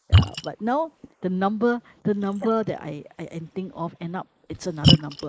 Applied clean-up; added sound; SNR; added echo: neural mask model Resemble Enhance denoiser.